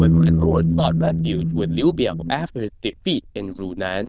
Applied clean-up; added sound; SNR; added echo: neural diffusion model UNIVERSE++.